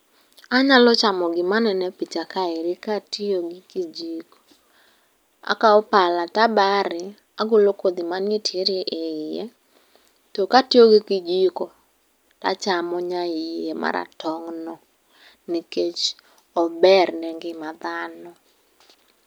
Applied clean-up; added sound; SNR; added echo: none; none; none; none.